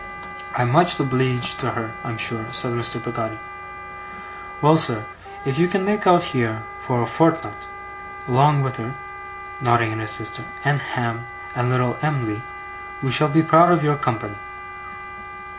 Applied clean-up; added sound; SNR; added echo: none; Wind instrument, woodwind instrument; 12 dB; none.